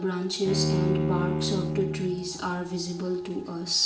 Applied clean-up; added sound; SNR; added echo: none; Bowed string instrument; 1 dB; reverberation time 0.5 s.